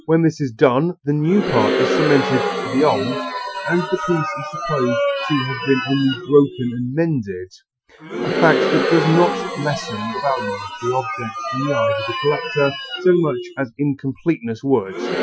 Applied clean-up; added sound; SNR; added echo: classical method Wiener filter.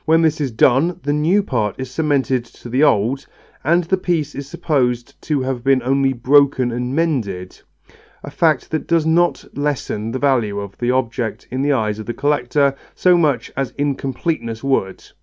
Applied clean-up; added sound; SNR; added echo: none; none; none; none.